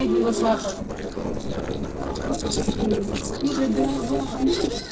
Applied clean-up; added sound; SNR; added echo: neural separator model SepFormer DNS4.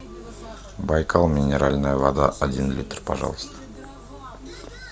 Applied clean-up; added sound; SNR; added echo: none; none; none; none.